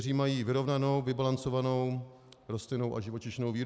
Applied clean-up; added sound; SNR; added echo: none; none; none; none.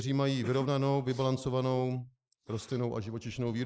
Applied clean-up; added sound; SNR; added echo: neural mask model Resemble Enhance denoiser.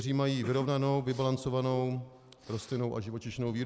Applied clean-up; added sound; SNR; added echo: none; Respiratory sounds; 20 dB; none.